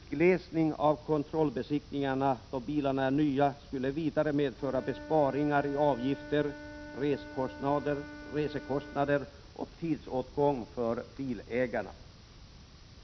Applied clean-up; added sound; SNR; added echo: none; Wind instrument, woodwind instrument; 19 dB; none.